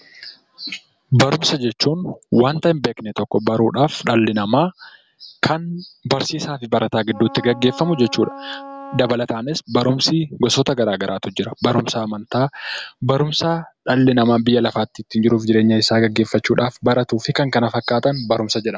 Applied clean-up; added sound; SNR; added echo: none; Wind instrument, woodwind instrument; 17 dB; none.